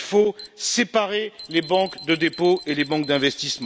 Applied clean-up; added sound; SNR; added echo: none; Alarm; 19 dB; none.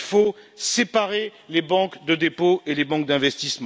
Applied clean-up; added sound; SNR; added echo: none; none; none; none.